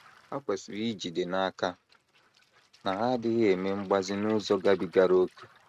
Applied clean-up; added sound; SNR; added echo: neural mask model RNNoise.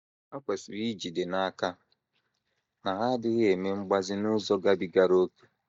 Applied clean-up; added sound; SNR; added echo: neural mask model DeepFilterNet 3.